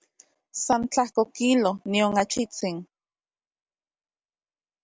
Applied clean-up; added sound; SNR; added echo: none; none; none; none.